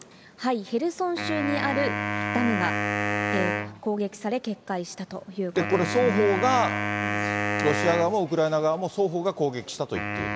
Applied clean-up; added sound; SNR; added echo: none; Wind instrument, woodwind instrument; 3 dB; none.